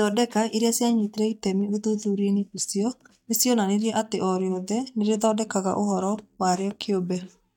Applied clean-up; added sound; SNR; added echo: neural mask model DeepFilterNet 3.